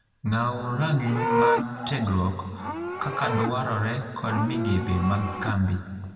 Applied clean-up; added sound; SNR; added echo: none; Livestock, farm animals, working animals; 4 dB; reverberation time 1.8 s.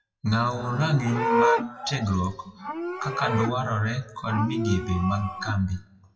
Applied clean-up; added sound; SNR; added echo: classical method WPE with log-MMSE.